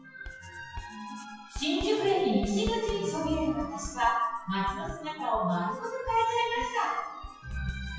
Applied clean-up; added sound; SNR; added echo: classical method WPE with log-MMSE.